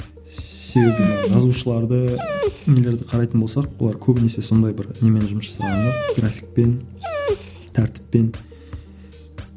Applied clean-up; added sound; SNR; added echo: none; Dog; 8 dB; none.